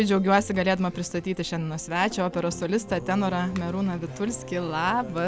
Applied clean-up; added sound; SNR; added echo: none; none; none; none.